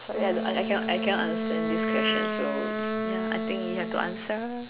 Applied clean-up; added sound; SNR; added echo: none; Wind instrument, woodwind instrument; -1 dB; none.